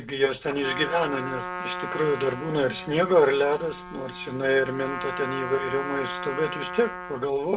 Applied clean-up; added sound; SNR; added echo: none; Trumpet; 9 dB; reverberation time 0.2 s.